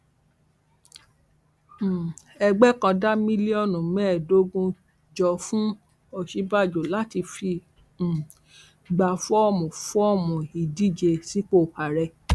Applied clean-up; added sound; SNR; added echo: none; none; none; none.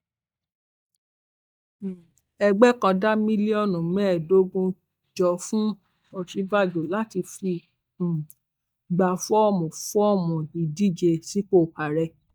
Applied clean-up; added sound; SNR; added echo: neural mask model DeepFilterNet 3.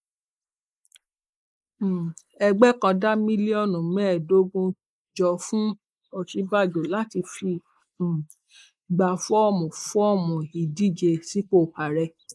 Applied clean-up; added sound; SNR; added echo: neural mask model Resemble Enhance denoiser.